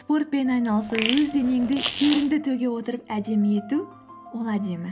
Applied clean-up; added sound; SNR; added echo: none; Fart; 6 dB; none.